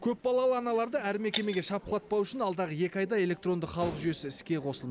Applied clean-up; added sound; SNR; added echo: none; Shatter; 13 dB; none.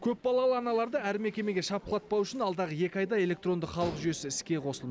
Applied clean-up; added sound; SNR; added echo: none; none; none; none.